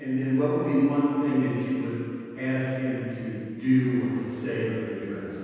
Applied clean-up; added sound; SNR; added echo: none; none; none; reverberation time 2.1 s.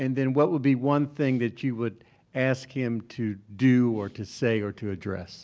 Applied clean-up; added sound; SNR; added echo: none; none; none; none.